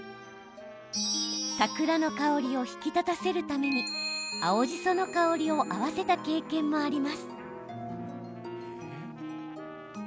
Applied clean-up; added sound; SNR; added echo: none; Electric guitar + Trumpet; 17 dB; none.